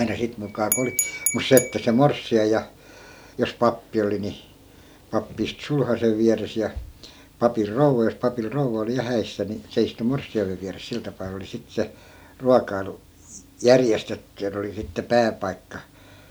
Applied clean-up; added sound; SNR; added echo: none; Glass / Bell; 4 dB; none.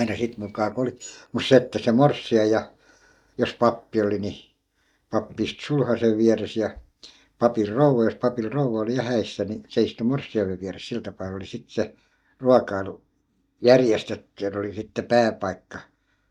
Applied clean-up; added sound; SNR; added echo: neural mask model DeepFilterNet 3.